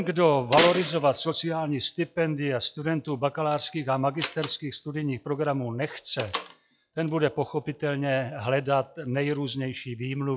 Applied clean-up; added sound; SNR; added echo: classical method log-MMSE.